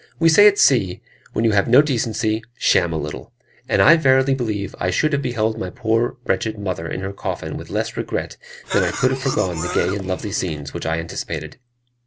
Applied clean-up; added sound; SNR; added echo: none; Cough; 8 dB; none.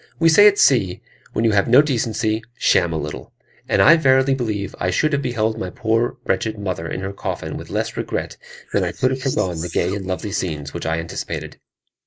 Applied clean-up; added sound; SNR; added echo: neural mask model Resemble Enhance denoiser.